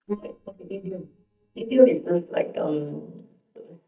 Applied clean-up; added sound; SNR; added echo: neural mask model DeepFilterNet 3.